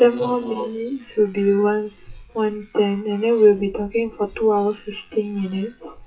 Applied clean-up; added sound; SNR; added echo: classical method WPE with log-MMSE.